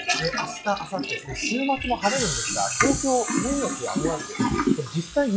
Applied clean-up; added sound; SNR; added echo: classical method log-MMSE.